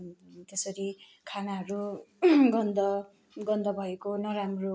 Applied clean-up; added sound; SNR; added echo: none; none; none; none.